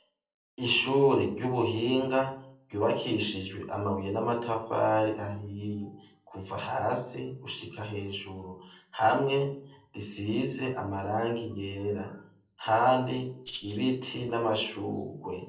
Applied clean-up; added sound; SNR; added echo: neural separator model SepFormer DNS4.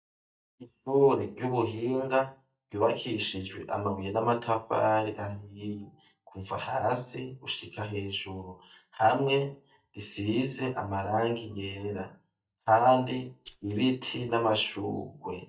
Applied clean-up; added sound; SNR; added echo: neural mask model DeepFilterNet 3.